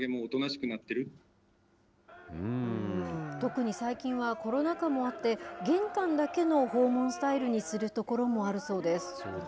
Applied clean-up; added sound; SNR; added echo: none; none; none; none.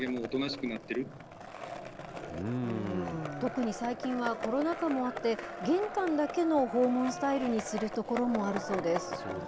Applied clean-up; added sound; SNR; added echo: none; Skateboard; 10 dB; none.